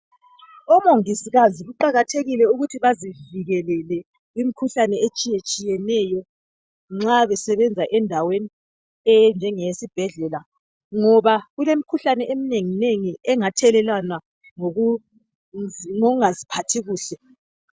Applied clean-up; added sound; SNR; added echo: none; none; none; none.